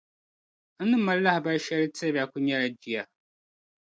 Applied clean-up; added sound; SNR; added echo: none; none; none; none.